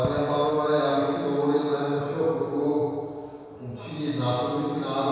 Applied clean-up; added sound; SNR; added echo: none; Fireworks; 19 dB; reverberation time 1.9 s.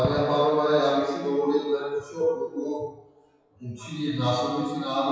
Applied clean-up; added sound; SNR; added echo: classical method WPE with log-MMSE.